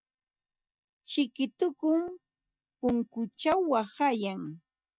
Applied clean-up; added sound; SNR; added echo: neural mask model DeepFilterNet 3.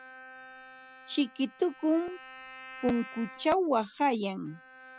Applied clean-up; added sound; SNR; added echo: none; Bowed string instrument; 18 dB; none.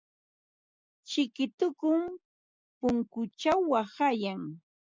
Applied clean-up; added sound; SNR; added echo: none; none; none; none.